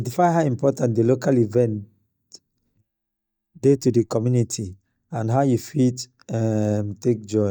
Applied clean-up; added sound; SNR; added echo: neural mask model DeepFilterNet 3.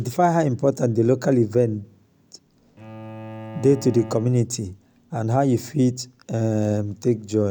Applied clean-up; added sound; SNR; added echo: none; Bowed string instrument; 18 dB; none.